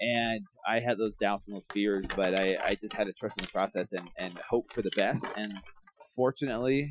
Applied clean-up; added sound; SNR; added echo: classical method Wiener filter.